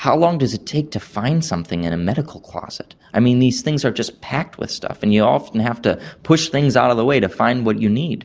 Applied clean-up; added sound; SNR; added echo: none; none; none; none.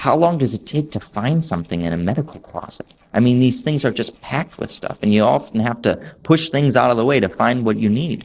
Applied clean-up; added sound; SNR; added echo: neural separator model SepFormer DNS4.